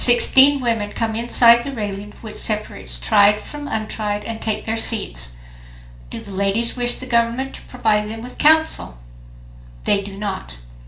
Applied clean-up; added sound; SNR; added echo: none; none; none; reverberation time 0.4 s.